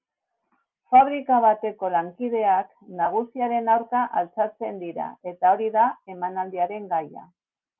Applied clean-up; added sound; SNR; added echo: none; none; none; none.